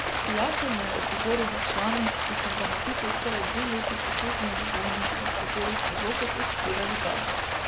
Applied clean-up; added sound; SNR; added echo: none; Stream; -5 dB; none.